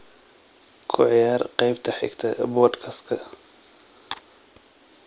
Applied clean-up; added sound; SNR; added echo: none; none; none; none.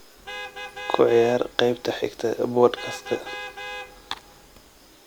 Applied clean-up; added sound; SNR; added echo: none; Vehicle horn, car horn, honking; 13 dB; none.